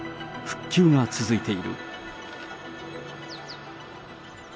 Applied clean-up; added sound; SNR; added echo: none; none; none; none.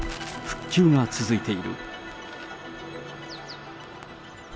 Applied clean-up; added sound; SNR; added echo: none; Crackle; 16 dB; none.